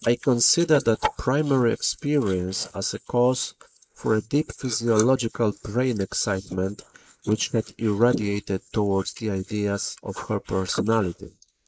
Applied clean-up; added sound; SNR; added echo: neural mask model Resemble Enhance denoiser.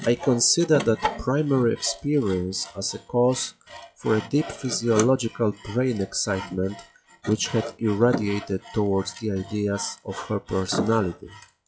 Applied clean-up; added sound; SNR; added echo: classical method log-MMSE.